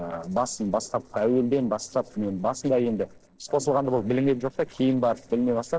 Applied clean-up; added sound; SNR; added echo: neural separator model SepFormer DNS4.